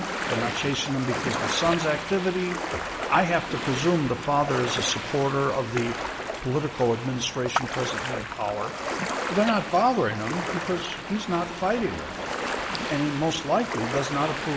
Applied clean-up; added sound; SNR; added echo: none; Ocean; 5 dB; none.